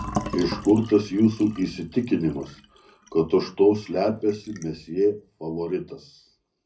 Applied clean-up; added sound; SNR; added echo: none; Fill (with liquid); 14 dB; reverberation time 0.4 s.